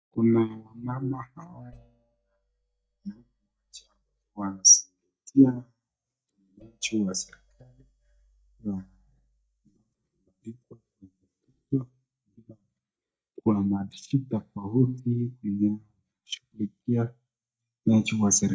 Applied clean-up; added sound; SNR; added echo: neural mask model DeepFilterNet 3.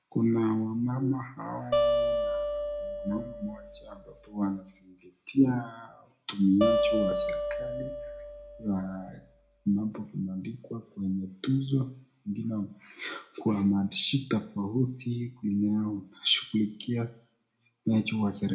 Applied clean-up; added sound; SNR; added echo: none; Acoustic guitar; 2 dB; reverberation time 0.3 s.